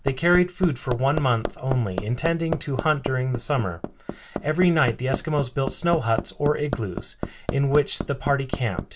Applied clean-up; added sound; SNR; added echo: none; Hammer; 9 dB; none.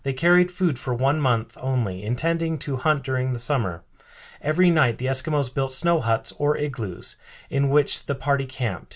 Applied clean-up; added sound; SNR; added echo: none; none; none; none.